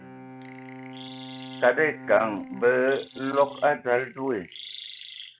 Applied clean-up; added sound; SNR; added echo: neural mask model RNNoise.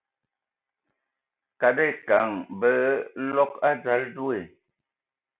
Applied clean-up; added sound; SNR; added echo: none; none; none; none.